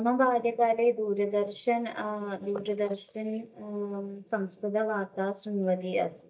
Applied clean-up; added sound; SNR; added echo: neural mask model DeepFilterNet 3.